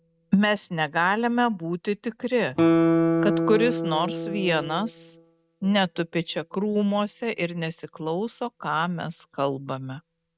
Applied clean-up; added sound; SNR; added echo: neural mask model RNNoise.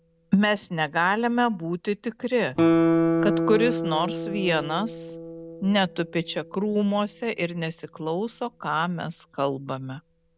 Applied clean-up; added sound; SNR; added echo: none; Guitar; 3 dB; none.